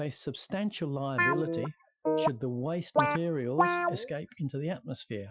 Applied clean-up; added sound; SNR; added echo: classical method Wiener filter.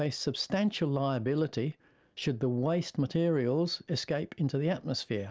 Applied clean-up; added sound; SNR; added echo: none; none; none; none.